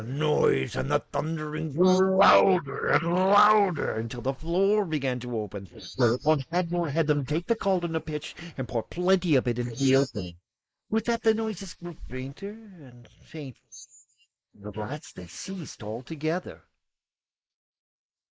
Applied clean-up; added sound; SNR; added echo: neural mask model Resemble Enhance denoiser.